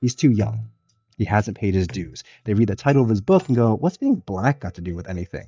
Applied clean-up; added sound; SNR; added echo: neural mask model DeepFilterNet 3.